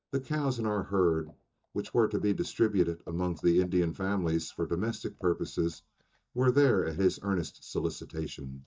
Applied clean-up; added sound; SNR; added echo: neural mask model DeepFilterNet 3.